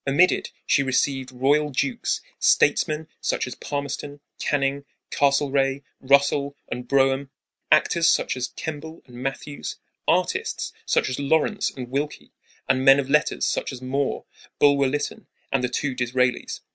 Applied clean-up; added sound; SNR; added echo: none; none; none; none.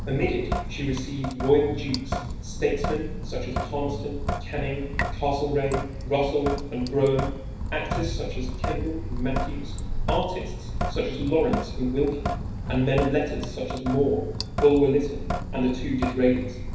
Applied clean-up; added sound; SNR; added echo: none; Drip / Sink (filling or washing); 3 dB; reverberation time 2.2 s.